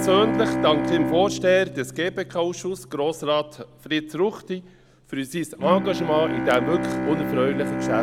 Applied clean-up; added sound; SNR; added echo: none; Bowed string instrument; 5 dB; none.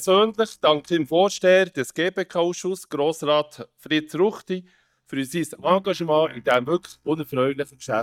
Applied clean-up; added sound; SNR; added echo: neural mask model DeepFilterNet 3.